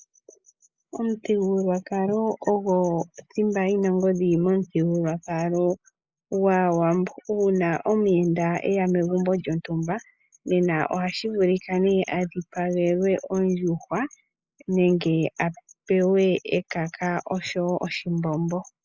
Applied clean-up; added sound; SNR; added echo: neural mask model Resemble Enhance denoiser.